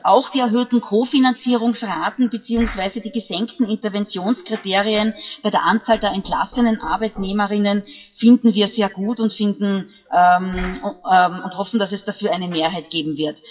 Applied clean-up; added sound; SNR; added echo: classical method WPE with log-MMSE.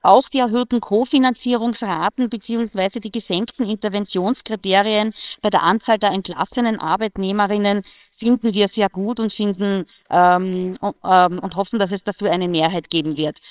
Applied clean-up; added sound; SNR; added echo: neural separator model SepFormer WHAMR!.